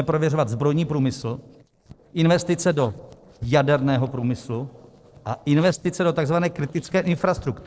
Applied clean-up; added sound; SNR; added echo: neural separator model SepFormer DNS4.